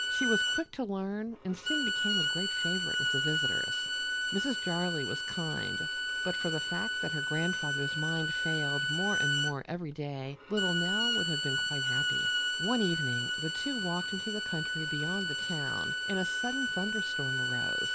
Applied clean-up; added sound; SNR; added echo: none; Bowed string instrument; -3 dB; none.